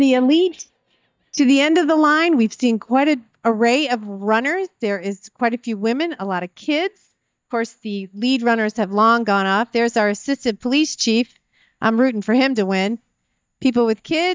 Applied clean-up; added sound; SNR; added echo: neural mask model DeepFilterNet 3.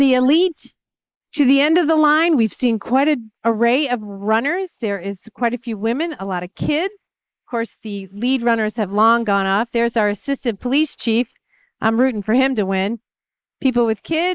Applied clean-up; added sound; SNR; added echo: neural mask model Resemble Enhance denoiser.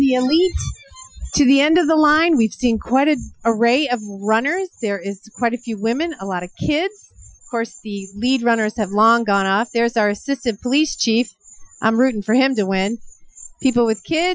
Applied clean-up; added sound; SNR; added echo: classical method Wiener filter.